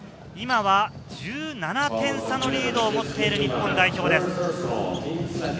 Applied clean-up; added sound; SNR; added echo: none; none; none; none.